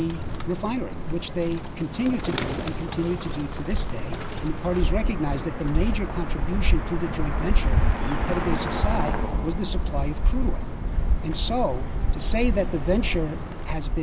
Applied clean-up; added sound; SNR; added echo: none; Bird; -5 dB; none.